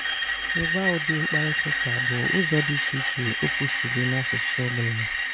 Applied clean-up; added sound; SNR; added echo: none; Screech; -3 dB; none.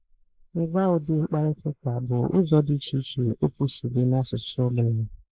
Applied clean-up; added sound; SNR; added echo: neural mask model Resemble Enhance denoiser.